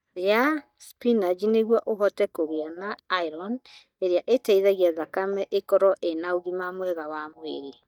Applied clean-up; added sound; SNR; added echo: neural mask model DeepFilterNet 3.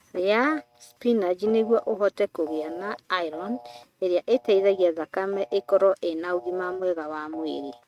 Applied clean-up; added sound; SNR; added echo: neural mask model RNNoise.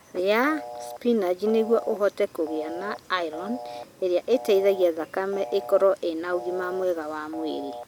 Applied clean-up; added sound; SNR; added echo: none; Telephone; 14 dB; none.